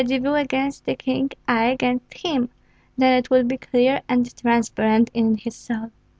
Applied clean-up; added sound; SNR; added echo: none; none; none; none.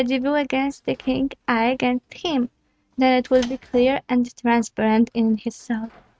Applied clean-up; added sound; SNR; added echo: neural mask model RNNoise.